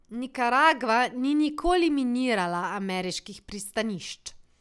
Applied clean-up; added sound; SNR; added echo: none; none; none; none.